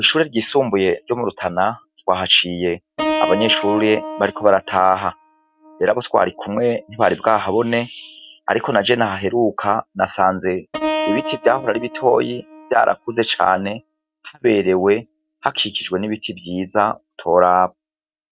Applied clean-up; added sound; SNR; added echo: neural mask model RNNoise.